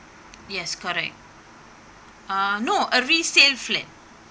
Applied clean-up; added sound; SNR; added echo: none; none; none; none.